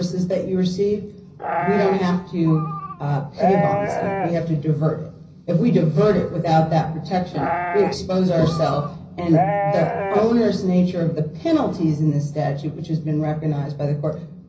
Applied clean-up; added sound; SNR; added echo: none; Livestock, farm animals, working animals; 5 dB; reverberation time 0.5 s.